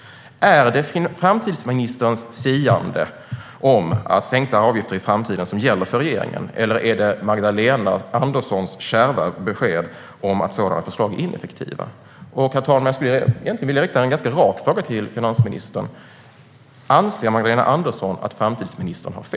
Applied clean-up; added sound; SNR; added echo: none; none; none; none.